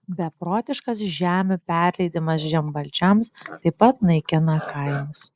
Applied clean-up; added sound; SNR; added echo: neural mask model Resemble Enhance denoiser.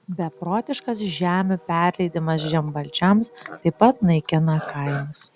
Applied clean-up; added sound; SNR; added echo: none; Livestock, farm animals, working animals; 20 dB; none.